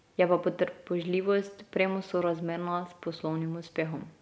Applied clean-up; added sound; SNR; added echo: none; none; none; none.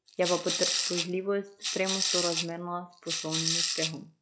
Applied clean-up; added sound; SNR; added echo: classical method log-MMSE.